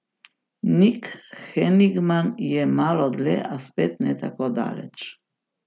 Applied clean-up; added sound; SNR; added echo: none; none; none; none.